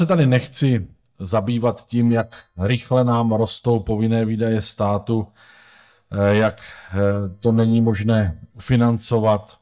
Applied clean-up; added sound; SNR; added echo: neural mask model DeepFilterNet 3.